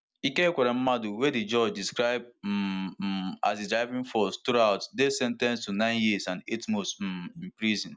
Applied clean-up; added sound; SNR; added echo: none; none; none; none.